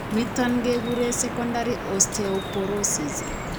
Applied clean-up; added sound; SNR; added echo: none; Drip; 5 dB; none.